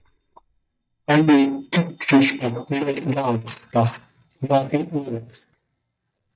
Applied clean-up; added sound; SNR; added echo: neural mask model DeepFilterNet 3.